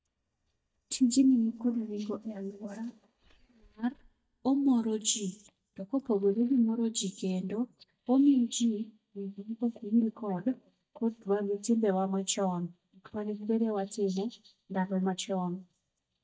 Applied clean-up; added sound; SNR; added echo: neural mask model DeepFilterNet 3.